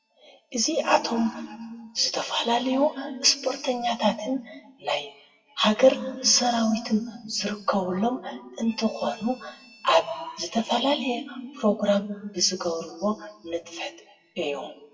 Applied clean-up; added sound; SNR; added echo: classical method WPE with log-MMSE.